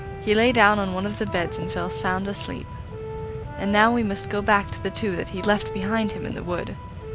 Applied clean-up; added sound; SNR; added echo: none; Mechanisms + Accordion; 9 dB; none.